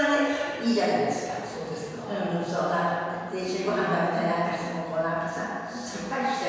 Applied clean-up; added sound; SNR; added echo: none; none; none; reverberation time 1.9 s.